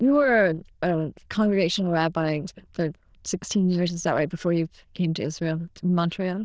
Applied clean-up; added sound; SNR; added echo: neural diffusion model UNIVERSE++.